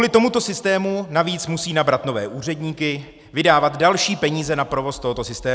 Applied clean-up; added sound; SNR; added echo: none; none; none; none.